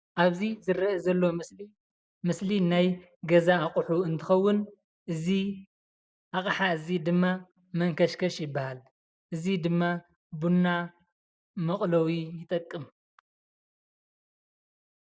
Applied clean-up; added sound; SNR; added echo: neural mask model DeepFilterNet 3.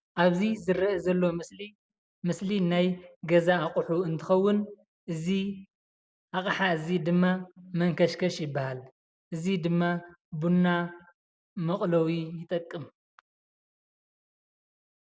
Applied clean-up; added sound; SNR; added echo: none; none; none; none.